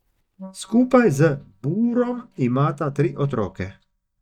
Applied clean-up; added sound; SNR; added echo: neural mask model DeepFilterNet 3.